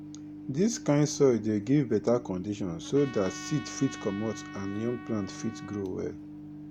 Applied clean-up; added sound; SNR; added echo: none; Microwave oven + Trumpet; 13 dB; none.